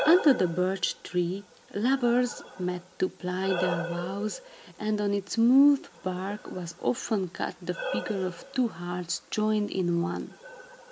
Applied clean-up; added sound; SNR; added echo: none; Breathing; 11 dB; none.